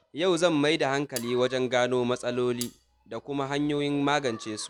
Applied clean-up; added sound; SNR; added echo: none; Cutlery, silverware; 16 dB; none.